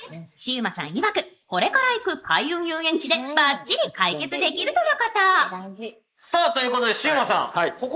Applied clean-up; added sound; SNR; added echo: neural mask model Resemble Enhance denoiser.